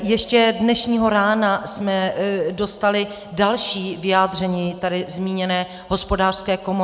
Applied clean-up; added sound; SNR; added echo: none; none; none; none.